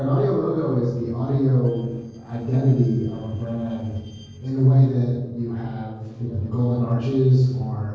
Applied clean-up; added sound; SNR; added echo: neural separator model SepFormer DNS4.